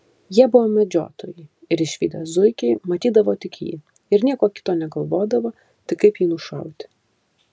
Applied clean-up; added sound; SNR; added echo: none; none; none; none.